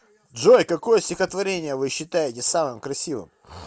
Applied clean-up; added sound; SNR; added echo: none; none; none; none.